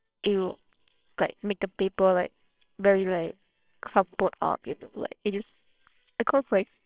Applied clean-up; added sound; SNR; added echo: neural separator model SepFormer WHAMR!.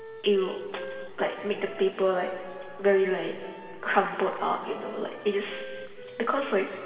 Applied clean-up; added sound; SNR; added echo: none; Wind instrument, woodwind instrument; 16 dB; reverberation time 2.2 s.